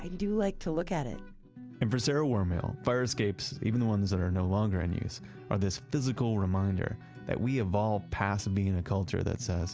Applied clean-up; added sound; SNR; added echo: none; none; none; none.